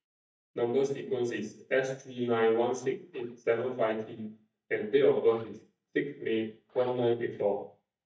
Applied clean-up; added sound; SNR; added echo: neural mask model DeepFilterNet 3.